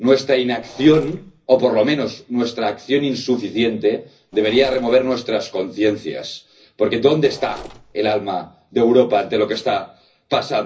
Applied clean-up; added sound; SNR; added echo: none; Mechanisms; 20 dB; reverberation time 0.4 s.